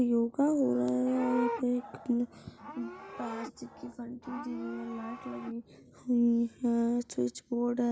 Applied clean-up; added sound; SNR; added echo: none; Livestock, farm animals, working animals; 13 dB; none.